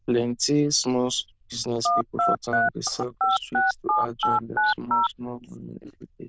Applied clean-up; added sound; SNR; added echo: neural diffusion model UNIVERSE++.